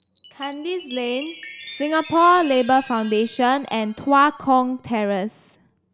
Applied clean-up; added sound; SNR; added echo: none; Chime; 16 dB; none.